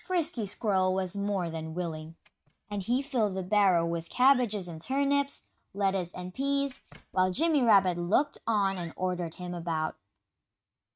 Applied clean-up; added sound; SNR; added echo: neural mask model RNNoise.